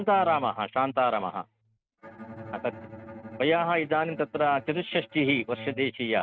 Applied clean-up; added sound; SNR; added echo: neural mask model RNNoise.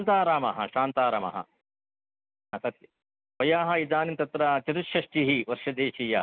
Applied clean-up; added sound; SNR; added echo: none; none; none; none.